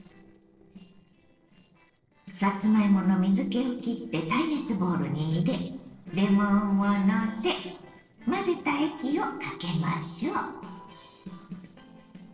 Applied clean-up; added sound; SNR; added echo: neural separator model SepFormer DNS4.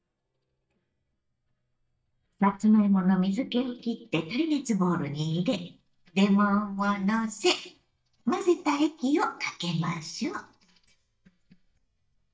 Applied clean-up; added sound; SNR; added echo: neural mask model DeepFilterNet 3.